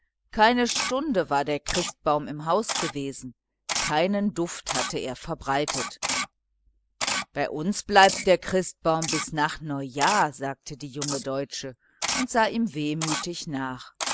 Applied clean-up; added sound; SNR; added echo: neural mask model Resemble Enhance denoiser.